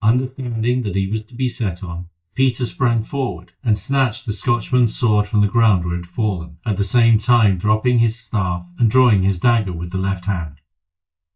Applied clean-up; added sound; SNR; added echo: neural mask model DeepFilterNet 3.